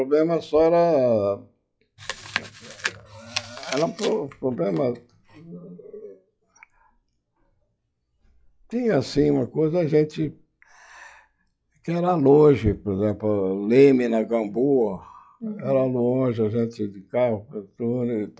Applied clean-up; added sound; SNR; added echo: classical method log-MMSE.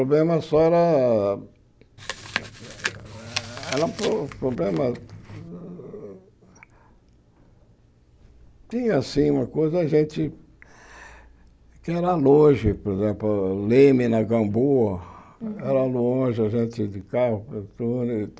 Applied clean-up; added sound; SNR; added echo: none; Chewing, mastication; 12 dB; none.